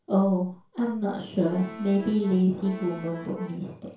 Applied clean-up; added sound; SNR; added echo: none; Accordion; 14 dB; reverberation time 0.3 s.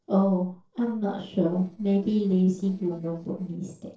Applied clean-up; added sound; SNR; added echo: neural separator model SepFormer DNS4.